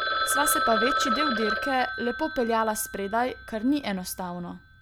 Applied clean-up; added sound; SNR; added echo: none; Telephone; 2 dB; none.